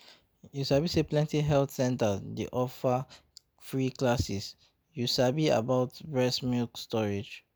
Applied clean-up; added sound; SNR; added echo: none; none; none; none.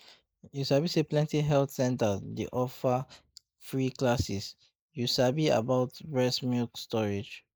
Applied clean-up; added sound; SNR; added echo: neural mask model Resemble Enhance denoiser.